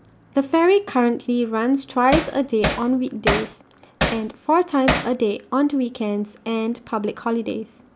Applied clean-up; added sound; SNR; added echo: none; Hammer; 4 dB; none.